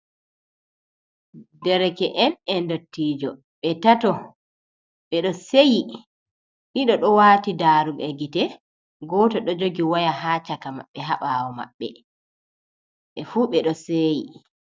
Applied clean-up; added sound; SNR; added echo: none; none; none; none.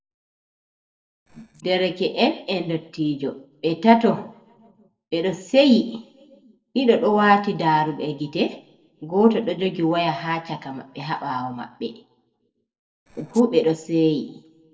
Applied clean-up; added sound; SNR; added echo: neural separator model SepFormer DNS4.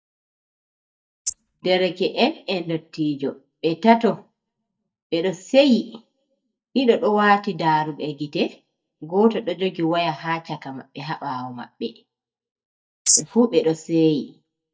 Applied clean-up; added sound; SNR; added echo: neural mask model DeepFilterNet 3.